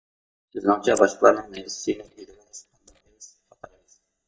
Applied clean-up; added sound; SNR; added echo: neural mask model DeepFilterNet 3.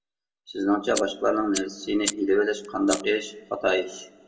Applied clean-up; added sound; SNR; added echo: none; Fire; 11 dB; reverberation time 0.9 s.